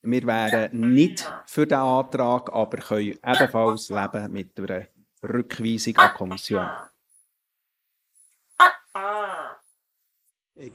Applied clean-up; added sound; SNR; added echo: neural mask model Resemble Enhance denoiser.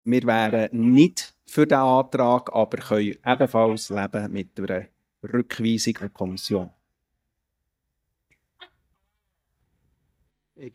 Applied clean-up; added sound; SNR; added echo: neural mask model DeepFilterNet 3.